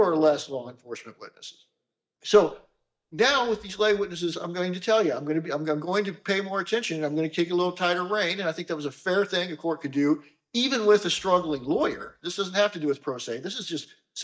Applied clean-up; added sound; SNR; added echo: neural mask model DeepFilterNet 3.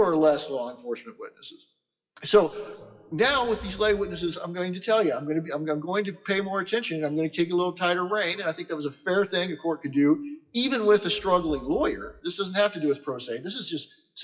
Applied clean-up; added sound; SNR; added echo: classical method WPE with log-MMSE.